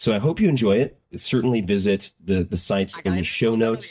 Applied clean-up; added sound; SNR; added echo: neural mask model DeepFilterNet 3.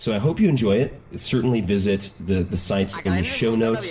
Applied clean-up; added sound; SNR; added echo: none; Fixed-wing aircraft, airplane; 16 dB; reverberation time 0.7 s.